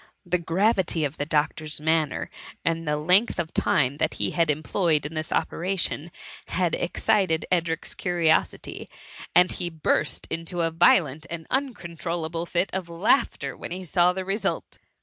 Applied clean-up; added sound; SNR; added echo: none; none; none; none.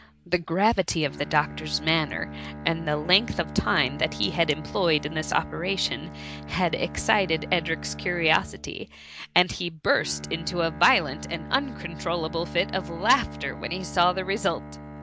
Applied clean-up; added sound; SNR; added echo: none; Bowed string instrument; 12 dB; none.